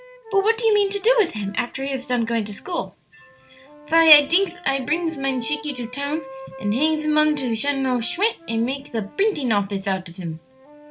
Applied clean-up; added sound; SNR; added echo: none; Wind instrument, woodwind instrument; 19 dB; none.